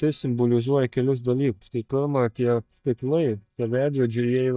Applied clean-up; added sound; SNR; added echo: neural mask model DeepFilterNet 3.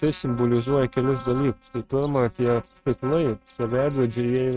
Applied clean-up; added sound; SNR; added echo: neural mask model RNNoise.